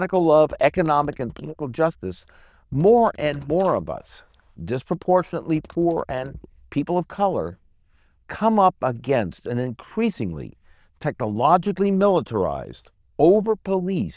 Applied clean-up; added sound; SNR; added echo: neural diffusion model UNIVERSE++.